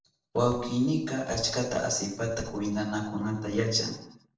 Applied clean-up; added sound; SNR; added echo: none; none; none; reverberation time 0.6 s.